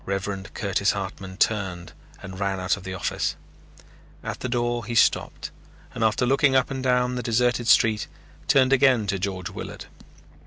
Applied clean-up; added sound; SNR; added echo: none; none; none; none.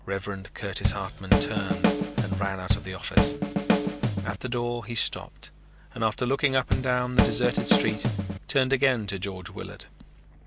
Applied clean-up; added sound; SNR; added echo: none; Drum kit; -4 dB; none.